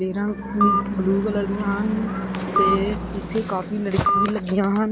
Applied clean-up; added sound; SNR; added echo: none; Telephone + Car passing by / Engine / Truck; 1 dB; none.